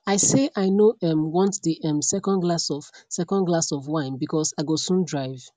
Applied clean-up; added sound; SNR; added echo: none; none; none; none.